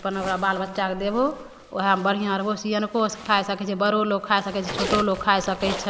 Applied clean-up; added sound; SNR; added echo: none; Zipper (clothing); 13 dB; none.